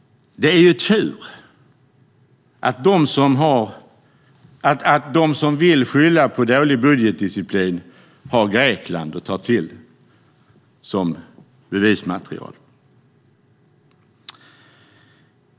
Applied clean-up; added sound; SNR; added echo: none; none; none; none.